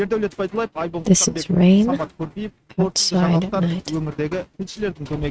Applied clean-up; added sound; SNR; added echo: neural mask model RNNoise.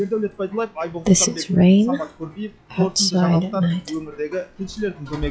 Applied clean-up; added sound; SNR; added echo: classical method log-MMSE.